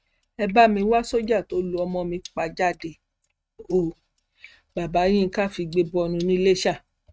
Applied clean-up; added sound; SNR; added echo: neural mask model RNNoise.